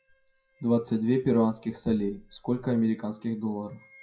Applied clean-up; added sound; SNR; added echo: classical method WPE with log-MMSE.